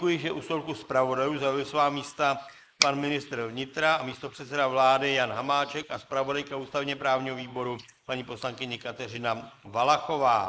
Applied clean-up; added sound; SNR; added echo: neural mask model Resemble Enhance denoiser.